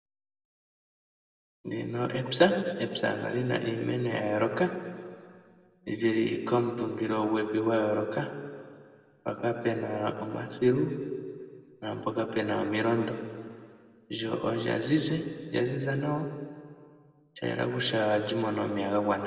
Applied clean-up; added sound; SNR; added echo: none; none; none; reverberation time 2.1 s.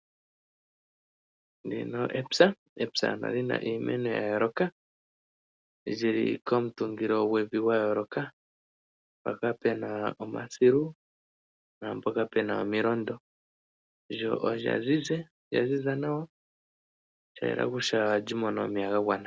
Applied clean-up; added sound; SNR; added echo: none; none; none; none.